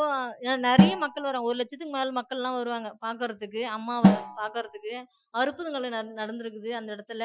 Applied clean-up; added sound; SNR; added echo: classical method Wiener filter.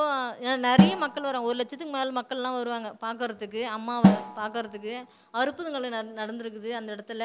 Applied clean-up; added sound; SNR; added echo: none; Snare drum; -2 dB; none.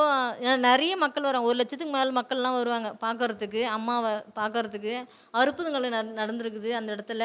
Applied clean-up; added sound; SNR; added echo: none; none; none; none.